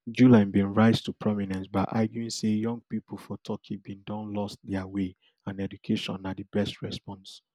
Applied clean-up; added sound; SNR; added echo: none; none; none; none.